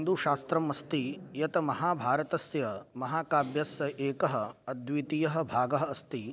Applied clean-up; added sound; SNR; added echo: none; none; none; none.